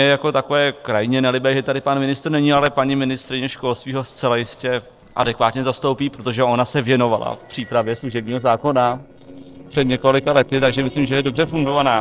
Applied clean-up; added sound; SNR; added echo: neural separator model SepFormer DNS4.